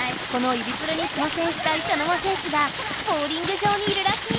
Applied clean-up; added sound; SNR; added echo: none; Writing + Stream; 1 dB; none.